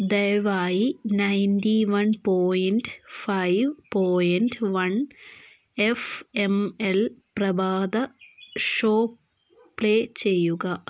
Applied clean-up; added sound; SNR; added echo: none; none; none; none.